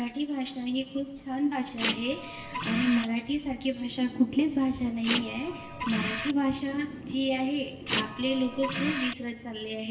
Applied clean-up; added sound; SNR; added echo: none; Printer; 4 dB; reverberation time 1.6 s.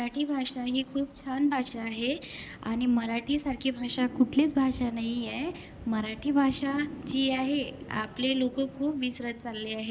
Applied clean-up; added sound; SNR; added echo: none; none; none; none.